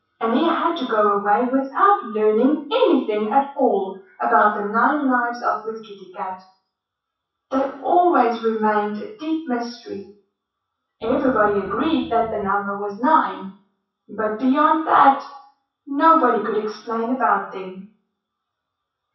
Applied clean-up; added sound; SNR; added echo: classical method WPE with log-MMSE.